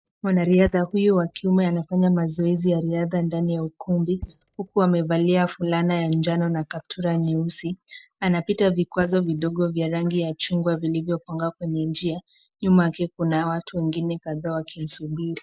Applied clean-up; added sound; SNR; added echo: neural mask model DeepFilterNet 3.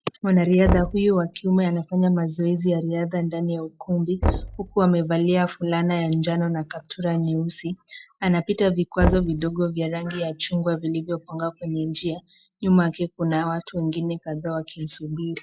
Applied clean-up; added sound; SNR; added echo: classical method log-MMSE.